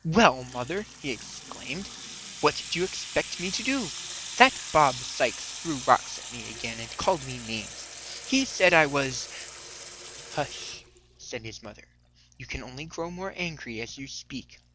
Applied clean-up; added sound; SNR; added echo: none; Sink (filling or washing) / Water tap, faucet; 13 dB; none.